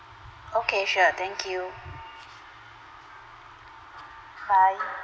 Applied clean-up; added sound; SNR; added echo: none; none; none; none.